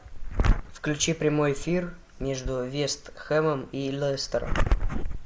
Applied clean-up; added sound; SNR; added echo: none; none; none; none.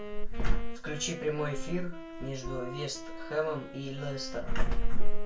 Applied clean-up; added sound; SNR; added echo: none; Wind instrument, woodwind instrument; 18 dB; reverberation time 0.2 s.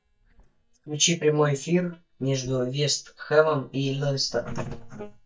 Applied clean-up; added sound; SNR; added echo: neural mask model DeepFilterNet 3.